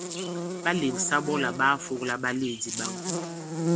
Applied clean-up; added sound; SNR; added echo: none; Buzz; 4 dB; none.